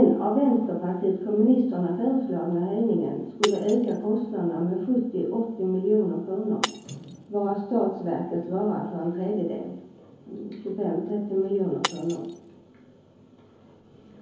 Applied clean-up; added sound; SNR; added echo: none; Shatter; 14 dB; reverberation time 0.7 s.